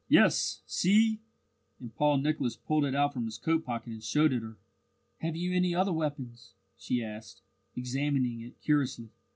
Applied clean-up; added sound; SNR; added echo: none; none; none; none.